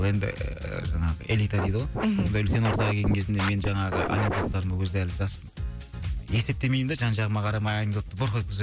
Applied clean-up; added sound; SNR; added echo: none; Scratching (performance technique); 4 dB; none.